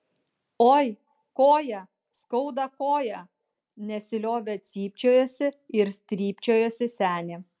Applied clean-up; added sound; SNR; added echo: none; none; none; none.